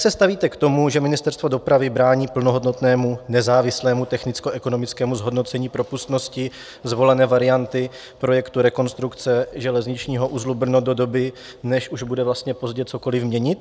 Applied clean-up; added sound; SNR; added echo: none; none; none; none.